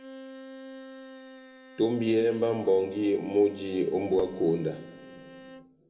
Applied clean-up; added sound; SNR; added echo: none; Bowed string instrument; 19 dB; reverberation time 1.7 s.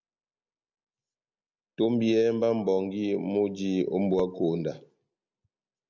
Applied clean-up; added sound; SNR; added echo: none; none; none; none.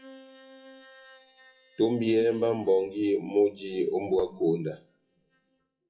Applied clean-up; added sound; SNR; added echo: classical method WPE with log-MMSE.